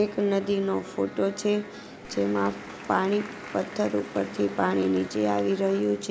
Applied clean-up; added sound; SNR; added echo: none; Guitar + Applause / Crowd; 18 dB; none.